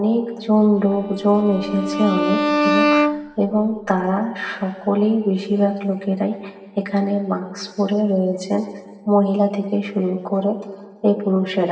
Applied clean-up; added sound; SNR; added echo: none; Bowed string instrument; 2 dB; reverberation time 1.4 s.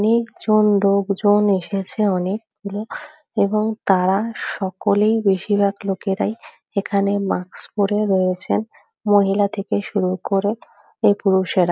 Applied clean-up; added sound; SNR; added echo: none; none; none; none.